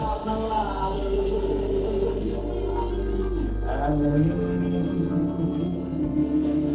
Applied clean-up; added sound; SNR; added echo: neural separator model SepFormer DNS4.